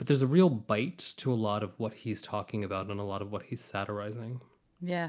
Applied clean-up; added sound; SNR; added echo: none; none; none; none.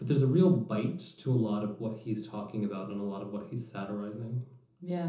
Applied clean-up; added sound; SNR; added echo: none; none; none; reverberation time 0.6 s.